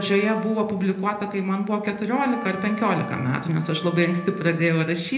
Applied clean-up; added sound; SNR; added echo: none; Trumpet; 17 dB; reverberation time 0.7 s.